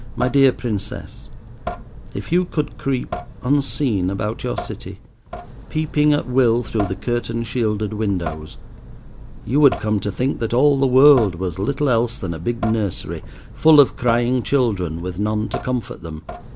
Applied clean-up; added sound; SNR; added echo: none; Drip / Sink (filling or washing) / Water tap, faucet; 12 dB; none.